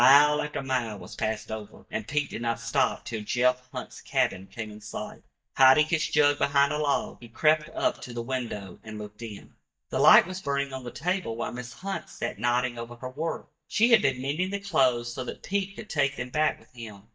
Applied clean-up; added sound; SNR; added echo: neural mask model DeepFilterNet 3.